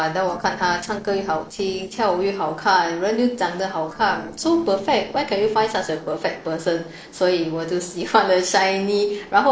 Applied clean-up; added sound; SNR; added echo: neural separator model SepFormer DNS4.